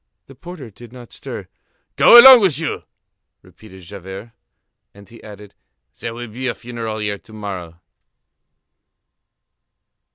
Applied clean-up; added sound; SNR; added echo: none; none; none; none.